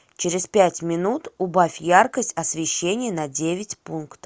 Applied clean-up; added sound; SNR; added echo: none; none; none; none.